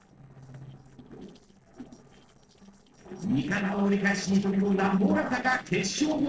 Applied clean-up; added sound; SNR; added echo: neural separator model SepFormer DNS4.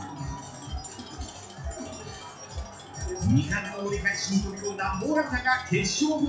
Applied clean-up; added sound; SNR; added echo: classical method WPE with log-MMSE.